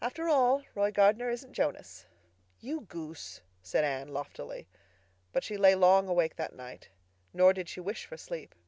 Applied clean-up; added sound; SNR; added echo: none; none; none; none.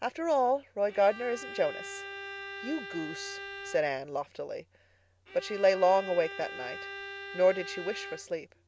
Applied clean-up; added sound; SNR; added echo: none; Bowed string instrument; 12 dB; none.